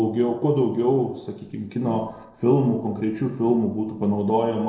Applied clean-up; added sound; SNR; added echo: neural separator model SepFormer DNS4.